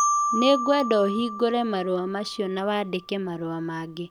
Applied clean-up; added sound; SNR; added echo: none; Marimba, xylophone; 5 dB; none.